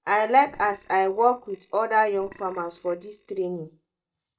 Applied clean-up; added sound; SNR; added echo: neural mask model DeepFilterNet 3.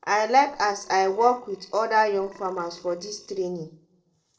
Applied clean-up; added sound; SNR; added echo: neural separator model SepFormer DNS4.